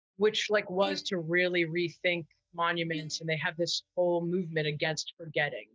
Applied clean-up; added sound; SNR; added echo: neural mask model DeepFilterNet 3.